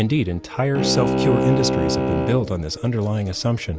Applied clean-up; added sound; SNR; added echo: none; Bowed string instrument; 1 dB; none.